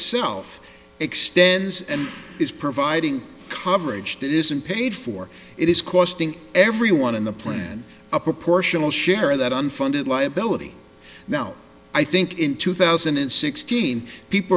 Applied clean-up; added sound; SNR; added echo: none; none; none; none.